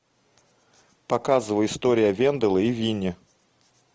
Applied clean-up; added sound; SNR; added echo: none; none; none; none.